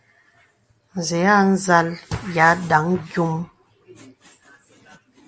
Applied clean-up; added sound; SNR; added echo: none; none; none; none.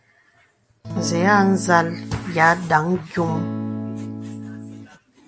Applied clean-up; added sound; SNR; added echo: none; Acoustic guitar / Strum; 7 dB; none.